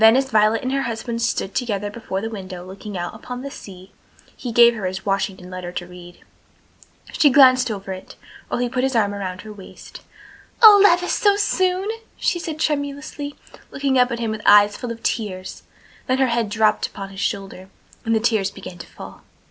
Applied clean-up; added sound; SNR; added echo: none; none; none; none.